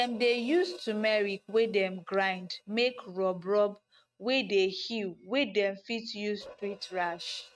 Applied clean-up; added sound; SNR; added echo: neural mask model RNNoise.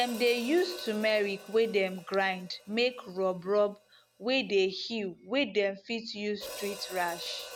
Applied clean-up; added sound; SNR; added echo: none; Hi-hat; 17 dB; none.